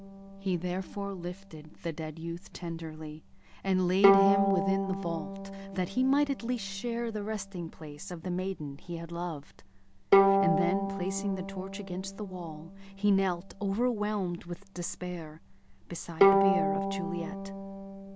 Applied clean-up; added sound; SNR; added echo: none; Bowed string instrument; -1 dB; none.